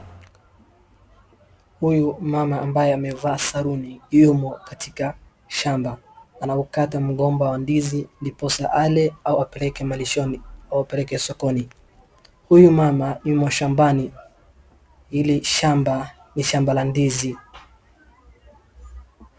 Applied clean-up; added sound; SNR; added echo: none; none; none; none.